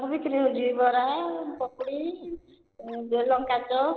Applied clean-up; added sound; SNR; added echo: neural separator model SepFormer DNS4.